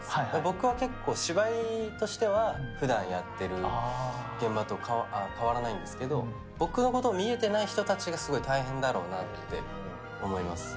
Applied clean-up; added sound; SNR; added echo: none; Trumpet; 17 dB; none.